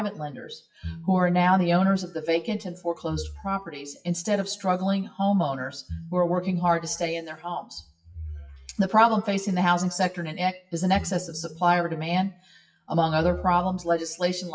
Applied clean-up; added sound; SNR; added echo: classical method WPE with log-MMSE.